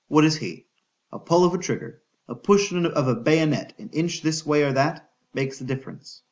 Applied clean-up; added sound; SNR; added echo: none; none; none; none.